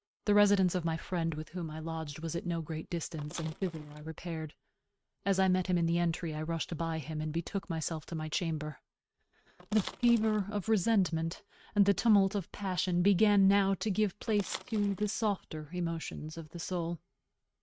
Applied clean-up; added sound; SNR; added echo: neural mask model RNNoise.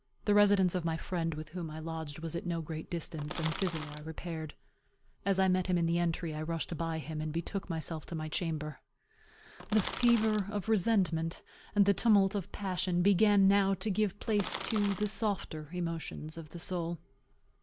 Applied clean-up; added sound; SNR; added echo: none; Crackle; 9 dB; none.